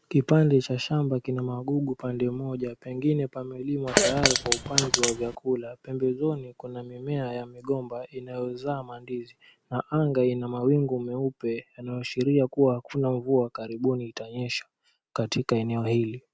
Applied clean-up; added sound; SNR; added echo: none; Fart; -2 dB; none.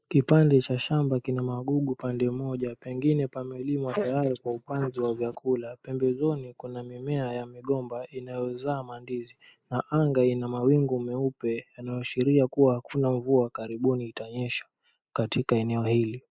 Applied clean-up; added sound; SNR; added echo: neural mask model Resemble Enhance denoiser.